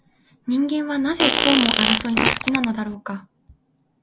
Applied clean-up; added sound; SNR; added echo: none; Fart; -3 dB; none.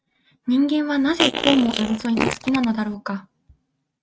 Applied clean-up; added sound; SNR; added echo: neural mask model RNNoise.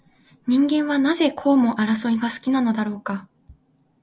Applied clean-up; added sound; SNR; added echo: none; none; none; none.